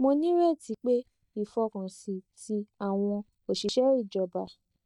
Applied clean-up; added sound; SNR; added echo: neural mask model DeepFilterNet 3.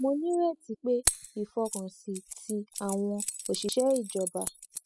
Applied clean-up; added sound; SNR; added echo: classical method spectral subtraction.